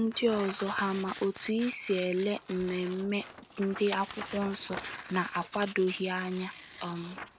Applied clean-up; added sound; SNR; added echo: none; Tearing; 13 dB; none.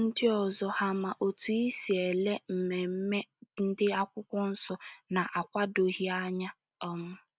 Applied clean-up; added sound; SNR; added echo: none; none; none; none.